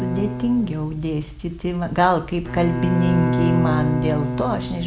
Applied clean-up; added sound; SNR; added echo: none; Bowed string instrument; 3 dB; none.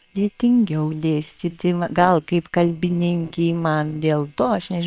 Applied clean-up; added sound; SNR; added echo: neural separator model SepFormer WHAM!.